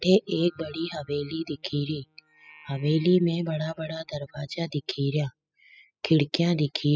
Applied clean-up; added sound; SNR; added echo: classical method spectral subtraction.